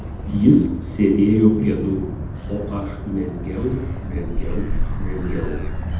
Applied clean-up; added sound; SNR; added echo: none; Motor vehicle (road); 4 dB; reverberation time 0.8 s.